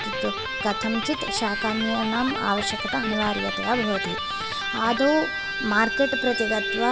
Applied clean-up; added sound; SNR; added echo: none; Electric guitar; 3 dB; reverberation time 0.6 s.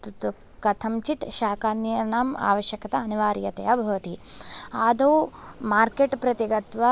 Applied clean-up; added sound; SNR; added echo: none; none; none; none.